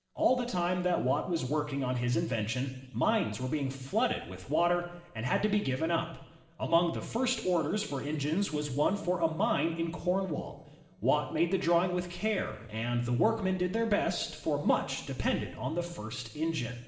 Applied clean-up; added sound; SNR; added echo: neural separator model SepFormer DNS4.